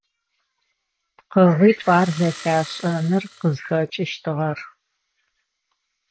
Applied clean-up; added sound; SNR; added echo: none; Engine starting; 17 dB; none.